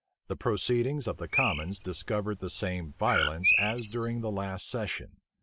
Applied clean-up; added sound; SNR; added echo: none; Bird; 1 dB; none.